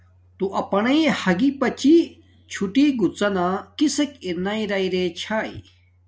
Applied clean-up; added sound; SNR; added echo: none; none; none; none.